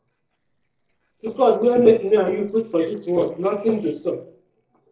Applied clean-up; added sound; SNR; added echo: neural separator model SepFormer DNS4.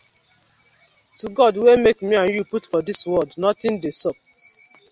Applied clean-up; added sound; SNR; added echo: none; none; none; none.